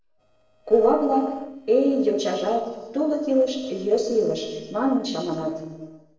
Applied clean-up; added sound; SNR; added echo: neural separator model SepFormer DNS4.